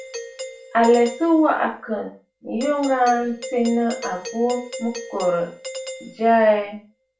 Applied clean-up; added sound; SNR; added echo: none; Doorbell; 14 dB; reverberation time 0.3 s.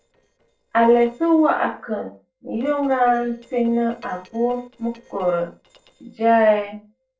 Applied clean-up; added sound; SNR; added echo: neural separator model SepFormer DNS4.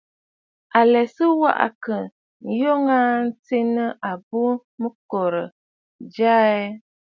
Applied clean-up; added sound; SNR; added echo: none; none; none; none.